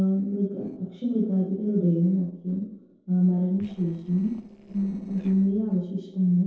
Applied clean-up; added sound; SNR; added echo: neural separator model SepFormer DNS4.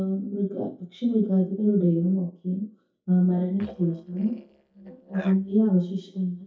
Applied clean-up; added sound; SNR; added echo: neural mask model DeepFilterNet 3.